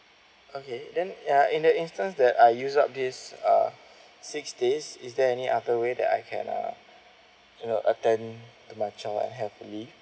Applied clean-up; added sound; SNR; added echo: none; none; none; none.